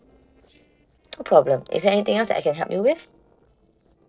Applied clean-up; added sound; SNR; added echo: neural separator model SepFormer DNS4.